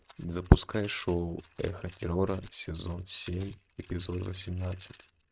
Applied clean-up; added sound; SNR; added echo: neural mask model RNNoise.